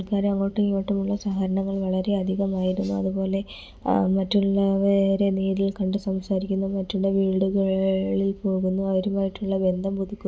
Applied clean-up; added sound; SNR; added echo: none; none; none; none.